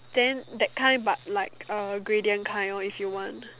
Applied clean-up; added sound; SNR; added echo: none; none; none; none.